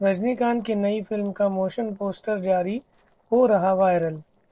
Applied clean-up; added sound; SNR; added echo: neural separator model SepFormer DNS4.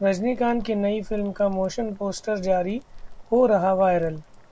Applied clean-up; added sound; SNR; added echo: none; Boiling; 15 dB; none.